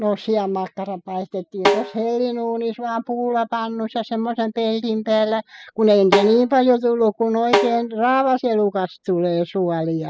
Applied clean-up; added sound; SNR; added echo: classical method spectral subtraction.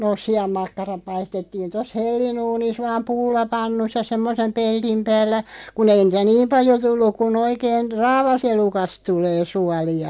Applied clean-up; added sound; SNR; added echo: none; none; none; none.